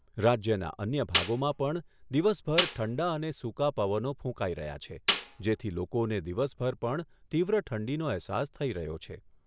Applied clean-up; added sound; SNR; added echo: none; Snare drum; 5 dB; none.